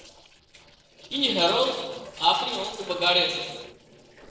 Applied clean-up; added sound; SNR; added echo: neural separator model SepFormer DNS4.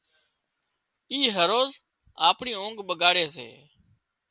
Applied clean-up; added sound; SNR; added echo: none; none; none; none.